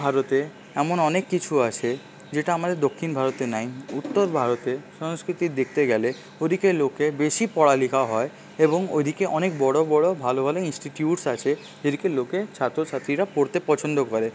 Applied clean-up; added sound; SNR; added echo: none; none; none; none.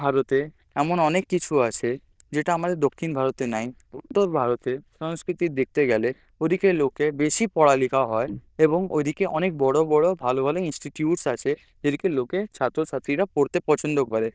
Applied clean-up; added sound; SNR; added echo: neural diffusion model UNIVERSE++.